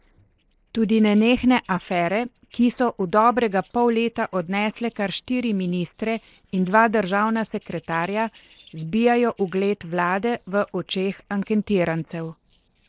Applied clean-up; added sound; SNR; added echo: neural separator model SepFormer DNS4.